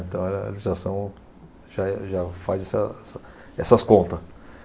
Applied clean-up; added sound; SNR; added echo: none; none; none; none.